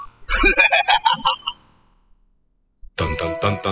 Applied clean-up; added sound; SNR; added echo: classical method spectral subtraction.